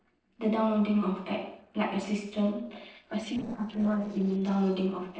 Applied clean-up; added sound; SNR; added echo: neural separator model SepFormer DNS4.